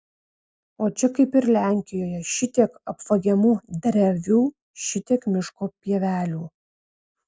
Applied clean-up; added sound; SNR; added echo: none; none; none; none.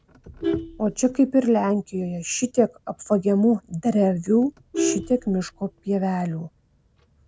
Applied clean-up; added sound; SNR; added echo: none; Vehicle horn, car horn, honking; 11 dB; none.